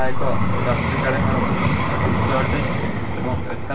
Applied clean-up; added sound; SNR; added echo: none; Vehicle; 0 dB; reverberation time 3.0 s.